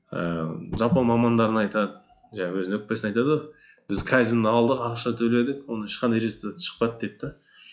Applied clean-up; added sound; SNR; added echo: classical method log-MMSE.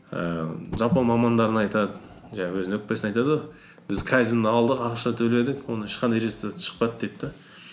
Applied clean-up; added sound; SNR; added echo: none; Fire; 20 dB; none.